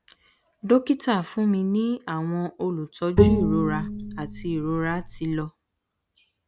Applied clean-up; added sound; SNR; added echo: none; Bowed string instrument; -2 dB; none.